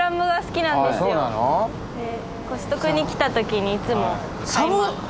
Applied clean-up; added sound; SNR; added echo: none; none; none; none.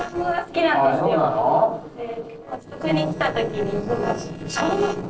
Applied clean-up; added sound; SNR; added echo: neural separator model SepFormer DNS4.